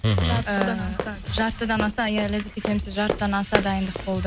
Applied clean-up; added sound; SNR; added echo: none; Run; 8 dB; none.